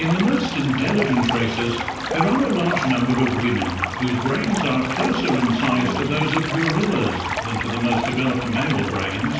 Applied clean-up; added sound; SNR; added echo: none; Stream; 6 dB; reverberation time 0.9 s.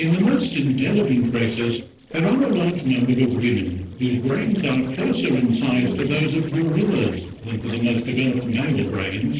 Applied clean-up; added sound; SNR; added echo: neural separator model SepFormer DNS4.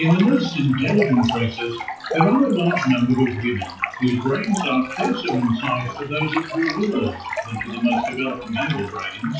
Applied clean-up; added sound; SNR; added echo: classical method WPE with log-MMSE.